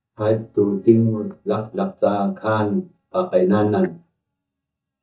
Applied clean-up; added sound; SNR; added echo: neural mask model DeepFilterNet 3.